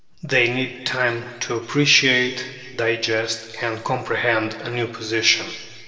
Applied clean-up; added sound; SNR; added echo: none; none; none; reverberation time 2.0 s.